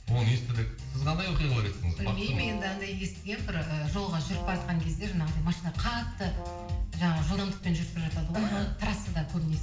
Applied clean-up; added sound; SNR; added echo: none; Brass instrument; 16 dB; reverberation time 0.7 s.